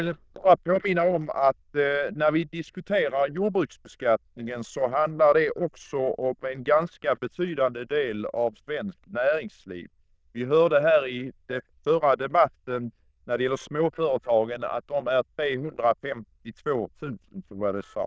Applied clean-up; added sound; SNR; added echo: neural diffusion model UNIVERSE++.